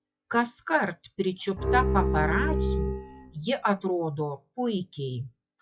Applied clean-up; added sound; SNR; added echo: classical method log-MMSE.